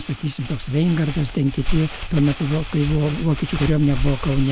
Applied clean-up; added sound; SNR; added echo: none; Crumpling, crinkling; 5 dB; none.